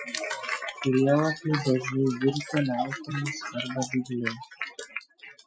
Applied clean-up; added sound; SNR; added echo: classical method Wiener filter.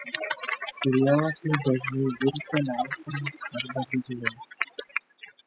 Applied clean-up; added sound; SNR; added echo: classical method spectral subtraction.